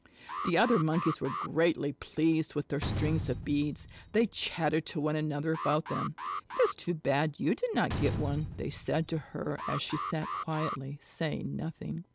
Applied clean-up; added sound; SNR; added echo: none; Slam + Alarm; 7 dB; none.